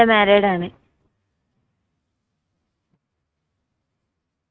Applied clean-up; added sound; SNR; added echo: neural mask model RNNoise.